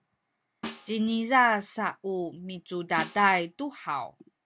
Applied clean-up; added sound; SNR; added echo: none; Snare drum; 17 dB; none.